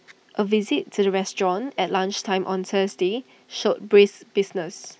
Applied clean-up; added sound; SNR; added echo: none; none; none; none.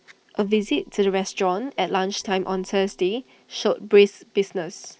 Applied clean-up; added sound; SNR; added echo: neural separator model SepFormer DNS4.